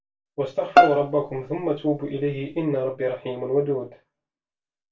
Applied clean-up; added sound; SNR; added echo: none; Bowed string instrument; -3 dB; reverberation time 0.2 s.